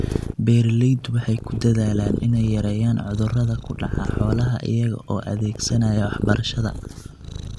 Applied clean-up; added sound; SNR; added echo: none; Purr; 8 dB; none.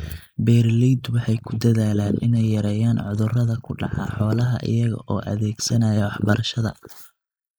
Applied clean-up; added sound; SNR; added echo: neural mask model Resemble Enhance denoiser.